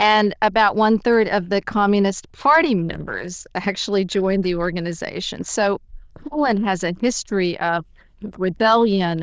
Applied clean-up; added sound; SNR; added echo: neural diffusion model UNIVERSE++.